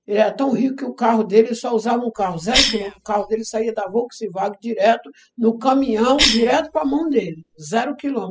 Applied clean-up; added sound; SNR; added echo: classical method spectral subtraction.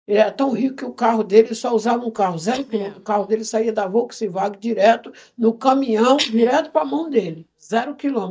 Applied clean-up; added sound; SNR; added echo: neural mask model DeepFilterNet 3.